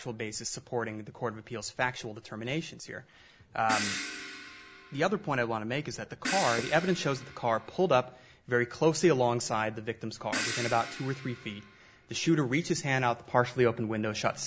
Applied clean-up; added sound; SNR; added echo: none; Crash cymbal; 9 dB; none.